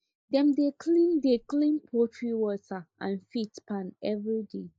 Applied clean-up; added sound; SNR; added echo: neural mask model Resemble Enhance denoiser.